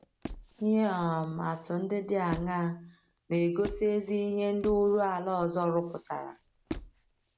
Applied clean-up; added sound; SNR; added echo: none; Squeak; 15 dB; none.